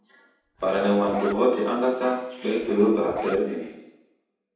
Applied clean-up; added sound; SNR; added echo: none; Zipper (clothing); 11 dB; reverberation time 0.8 s.